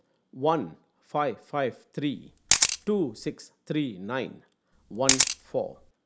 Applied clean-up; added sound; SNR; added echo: none; Camera; -3 dB; none.